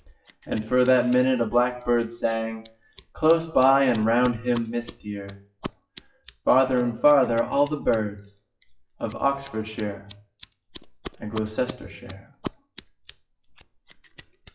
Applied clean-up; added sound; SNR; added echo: classical method WPE with log-MMSE.